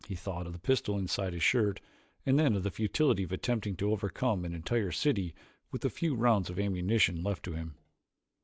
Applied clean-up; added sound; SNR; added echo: none; none; none; none.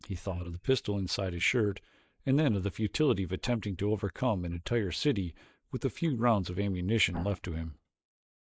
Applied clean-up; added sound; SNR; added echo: neural mask model Resemble Enhance denoiser.